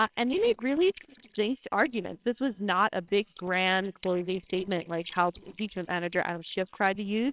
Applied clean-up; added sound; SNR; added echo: neural separator model SepFormer WHAMR!.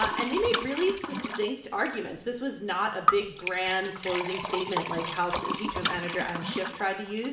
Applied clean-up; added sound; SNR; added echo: none; Liquid; 3 dB; reverberation time 0.7 s.